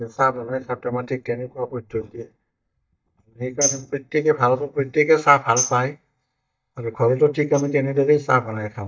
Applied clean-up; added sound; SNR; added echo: neural mask model DeepFilterNet 3.